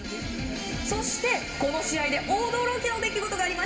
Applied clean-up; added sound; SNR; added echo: none; Guitar; 19 dB; reverberation time 2.0 s.